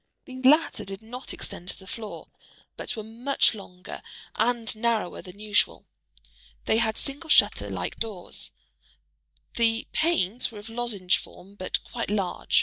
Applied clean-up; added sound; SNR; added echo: neural mask model DeepFilterNet 3.